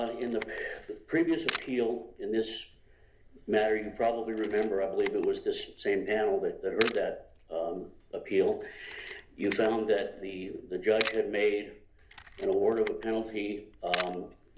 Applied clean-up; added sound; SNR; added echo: none; Camera; 9 dB; reverberation time 0.3 s.